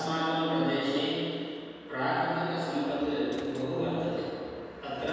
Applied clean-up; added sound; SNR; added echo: none; Mechanisms; 20 dB; reverberation time 2.1 s.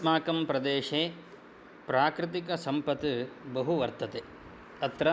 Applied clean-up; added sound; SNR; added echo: none; none; none; none.